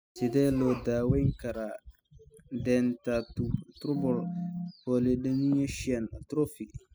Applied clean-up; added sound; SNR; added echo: classical method spectral subtraction.